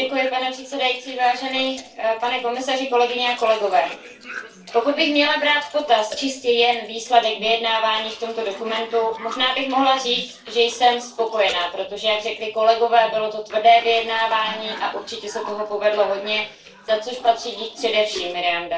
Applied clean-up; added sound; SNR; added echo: neural separator model SepFormer DNS4.